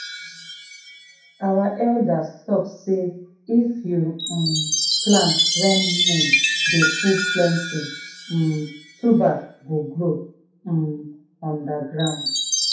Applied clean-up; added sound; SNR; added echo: none; Chime; 3 dB; reverberation time 0.6 s.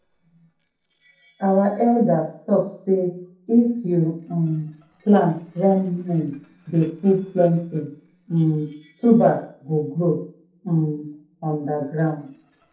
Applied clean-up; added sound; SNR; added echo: neural separator model SepFormer DNS4.